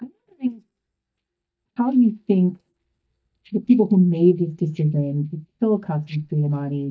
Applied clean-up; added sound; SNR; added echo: neural mask model DeepFilterNet 3.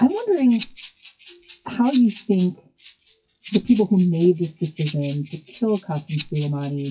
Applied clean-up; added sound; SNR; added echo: classical method WPE with log-MMSE.